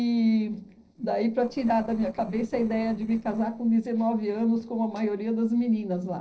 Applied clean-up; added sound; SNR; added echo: neural separator model SepFormer DNS4.